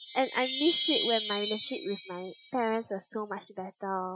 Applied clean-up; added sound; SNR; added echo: classical method Wiener filter.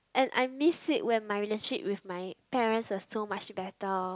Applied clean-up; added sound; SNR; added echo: none; none; none; none.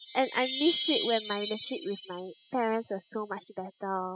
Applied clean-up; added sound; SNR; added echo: classical method spectral subtraction.